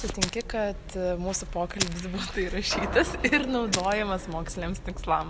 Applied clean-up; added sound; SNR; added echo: none; Fire; 10 dB; none.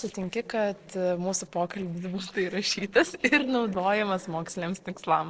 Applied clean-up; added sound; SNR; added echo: neural separator model SepFormer DNS4.